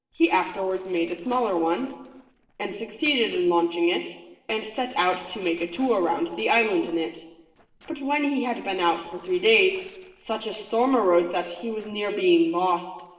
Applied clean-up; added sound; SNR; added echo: neural separator model SepFormer DNS4.